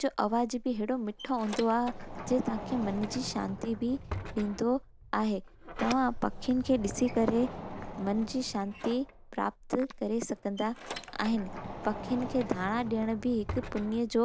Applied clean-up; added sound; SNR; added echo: none; Sliding door; 10 dB; none.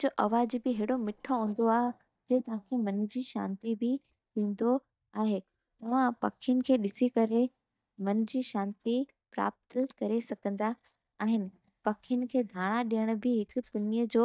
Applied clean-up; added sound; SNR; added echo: neural mask model DeepFilterNet 3.